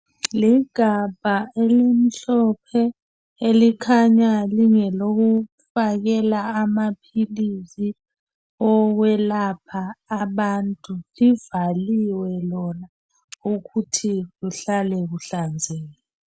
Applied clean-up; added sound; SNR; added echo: none; none; none; none.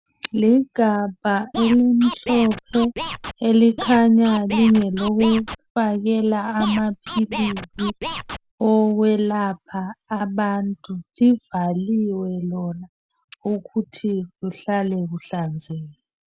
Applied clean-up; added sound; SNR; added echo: none; Scratching (performance technique); 10 dB; none.